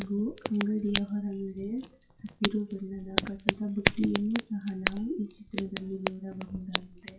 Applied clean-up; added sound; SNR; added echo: classical method WPE with log-MMSE.